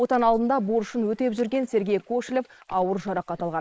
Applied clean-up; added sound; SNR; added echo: neural mask model Resemble Enhance denoiser.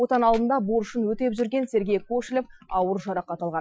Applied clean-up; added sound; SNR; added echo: classical method Wiener filter.